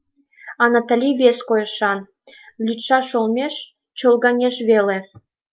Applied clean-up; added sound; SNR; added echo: none; none; none; none.